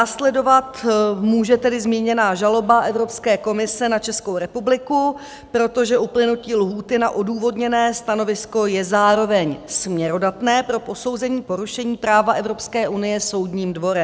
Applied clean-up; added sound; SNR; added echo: none; none; none; none.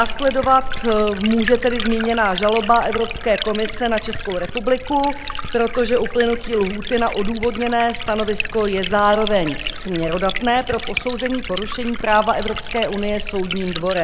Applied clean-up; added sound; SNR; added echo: none; Liquid; 7 dB; none.